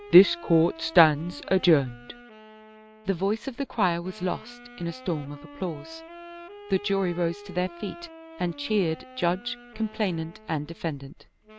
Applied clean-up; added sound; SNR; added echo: none; Wind instrument, woodwind instrument; 19 dB; none.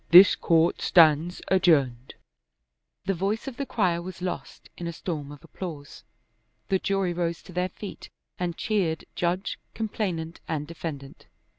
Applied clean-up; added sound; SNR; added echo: none; none; none; none.